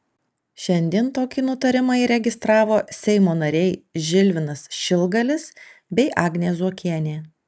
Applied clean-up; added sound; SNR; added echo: none; none; none; none.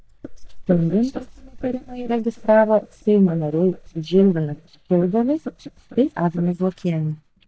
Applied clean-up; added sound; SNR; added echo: neural mask model DeepFilterNet 3.